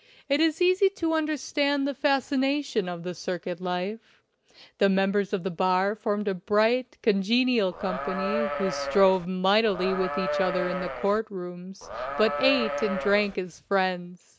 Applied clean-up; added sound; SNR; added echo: none; Livestock, farm animals, working animals; 5 dB; none.